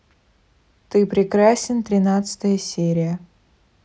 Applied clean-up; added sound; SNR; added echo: none; none; none; none.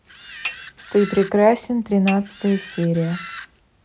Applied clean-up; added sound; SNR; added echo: none; Dishes, pots, and pans / Chink, clink + Camera; 12 dB; none.